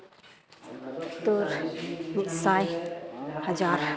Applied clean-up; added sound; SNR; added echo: none; none; none; none.